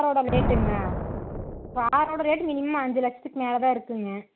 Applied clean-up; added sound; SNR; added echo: none; Thunder; 5 dB; none.